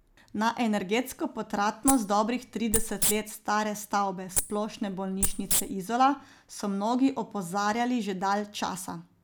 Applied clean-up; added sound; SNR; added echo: none; Wild animals; 2 dB; none.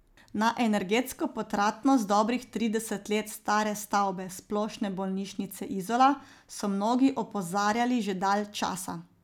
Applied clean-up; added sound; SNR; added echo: none; none; none; none.